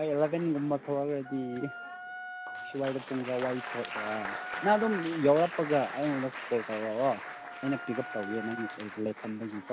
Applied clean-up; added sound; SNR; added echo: none; Applause + Wind instrument, woodwind instrument; 9 dB; none.